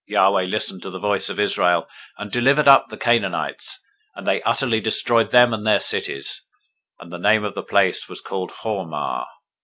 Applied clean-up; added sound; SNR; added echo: none; none; none; none.